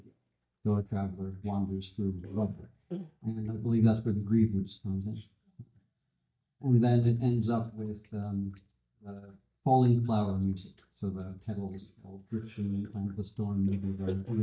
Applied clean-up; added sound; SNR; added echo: neural mask model DeepFilterNet 3.